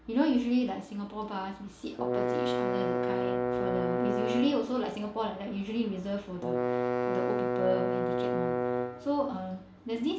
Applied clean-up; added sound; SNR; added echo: none; Bowed string instrument; -2 dB; reverberation time 0.4 s.